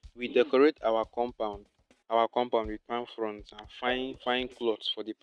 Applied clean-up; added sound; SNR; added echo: neural mask model RNNoise.